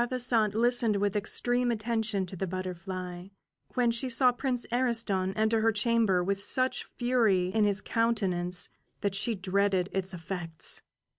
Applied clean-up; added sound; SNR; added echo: none; none; none; none.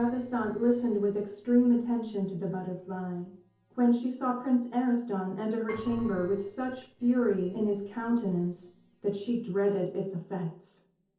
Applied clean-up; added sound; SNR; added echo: neural separator model SepFormer DNS4.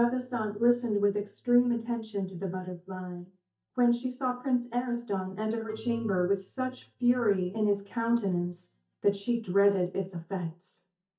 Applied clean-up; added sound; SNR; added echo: neural mask model DeepFilterNet 3.